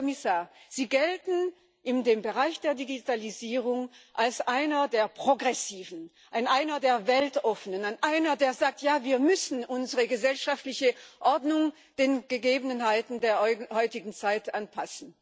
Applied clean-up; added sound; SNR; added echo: none; none; none; none.